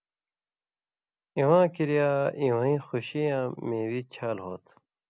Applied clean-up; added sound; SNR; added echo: none; none; none; none.